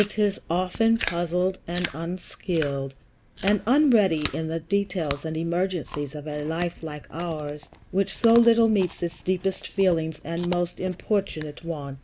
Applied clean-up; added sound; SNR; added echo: none; Chewing, mastication; 13 dB; none.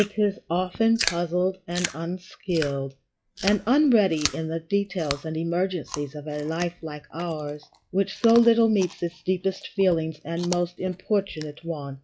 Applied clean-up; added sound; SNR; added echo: classical method log-MMSE.